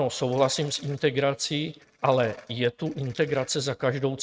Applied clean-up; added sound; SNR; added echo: neural mask model RNNoise.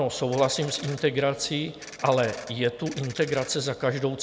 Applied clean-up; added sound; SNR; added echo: none; Ratchet, pawl; 17 dB; none.